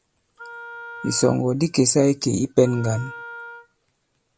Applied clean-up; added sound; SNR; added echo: none; Wind instrument, woodwind instrument; 17 dB; none.